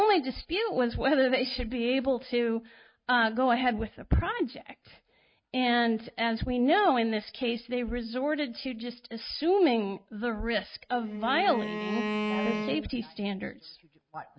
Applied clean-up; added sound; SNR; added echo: neural mask model RNNoise.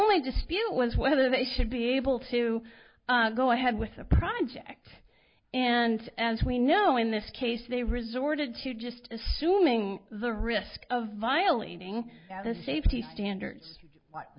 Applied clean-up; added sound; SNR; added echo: none; none; none; none.